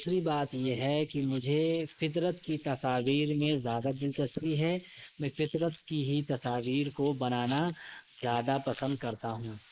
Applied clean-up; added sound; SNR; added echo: neural mask model Resemble Enhance denoiser.